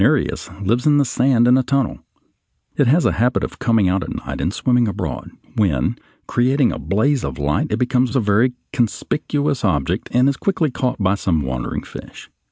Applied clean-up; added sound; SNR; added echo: none; none; none; none.